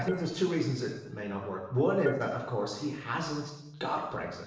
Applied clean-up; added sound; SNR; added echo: neural separator model SepFormer DNS4.